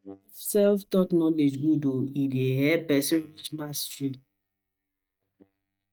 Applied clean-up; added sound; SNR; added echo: neural mask model DeepFilterNet 3.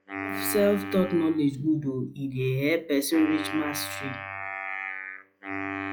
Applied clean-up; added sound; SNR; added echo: classical method log-MMSE.